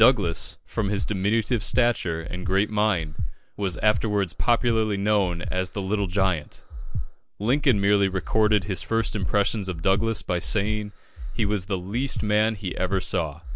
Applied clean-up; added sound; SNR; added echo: none; Breathing; 3 dB; none.